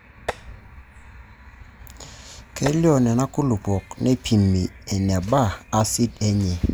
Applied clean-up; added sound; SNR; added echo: none; Tap; 13 dB; none.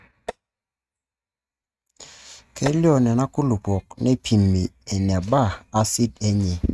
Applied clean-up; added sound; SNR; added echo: neural mask model RNNoise.